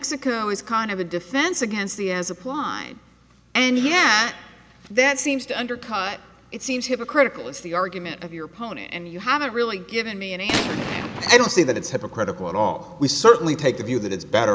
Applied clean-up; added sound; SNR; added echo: none; Gunshot, gunfire; 4 dB; none.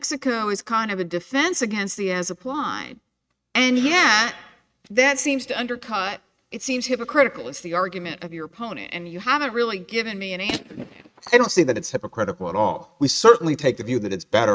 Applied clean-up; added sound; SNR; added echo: neural mask model RNNoise.